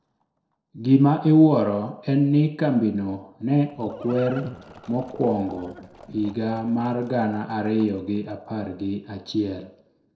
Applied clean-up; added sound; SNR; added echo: neural separator model SepFormer DNS4.